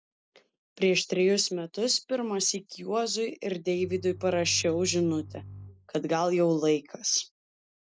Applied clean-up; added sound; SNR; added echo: none; Bowed string instrument; 16 dB; none.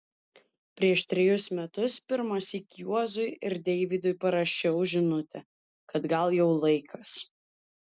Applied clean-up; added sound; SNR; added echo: none; none; none; none.